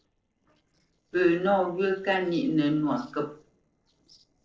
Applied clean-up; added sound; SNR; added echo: neural separator model SepFormer DNS4.